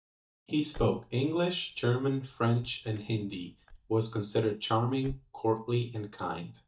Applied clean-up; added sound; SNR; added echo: neural mask model DeepFilterNet 3.